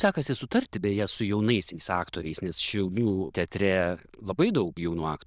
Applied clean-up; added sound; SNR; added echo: neural diffusion model UNIVERSE++.